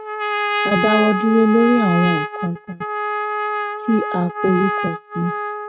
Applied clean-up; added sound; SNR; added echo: neural mask model RNNoise.